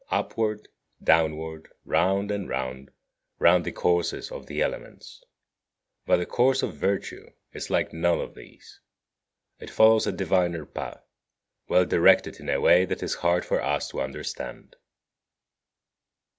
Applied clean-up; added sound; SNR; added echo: none; none; none; none.